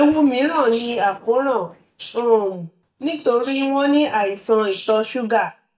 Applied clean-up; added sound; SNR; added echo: neural mask model DeepFilterNet 3.